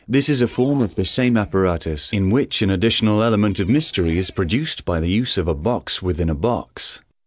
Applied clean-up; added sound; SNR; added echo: neural separator model SepFormer DNS4.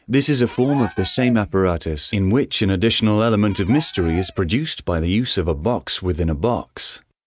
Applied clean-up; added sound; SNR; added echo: neural mask model RNNoise.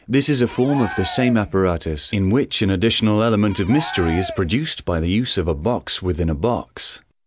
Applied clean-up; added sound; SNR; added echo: none; Cheering; 15 dB; none.